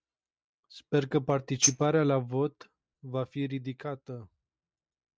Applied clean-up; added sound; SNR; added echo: neural mask model RNNoise.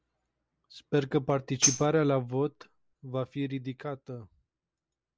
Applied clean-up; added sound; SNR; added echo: none; Tambourine; 1 dB; none.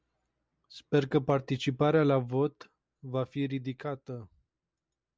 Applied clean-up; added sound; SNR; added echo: none; none; none; none.